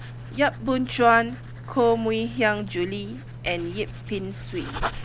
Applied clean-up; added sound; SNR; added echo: none; Writing; 10 dB; none.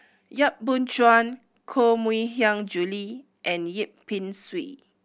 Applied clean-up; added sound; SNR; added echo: none; none; none; none.